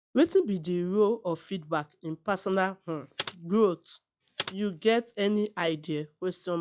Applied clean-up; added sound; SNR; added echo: classical method log-MMSE.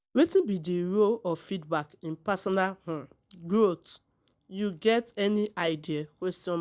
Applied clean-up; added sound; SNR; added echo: none; none; none; none.